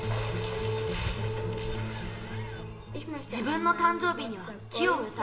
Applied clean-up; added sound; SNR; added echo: none; Alarm; 20 dB; reverberation time 0.9 s.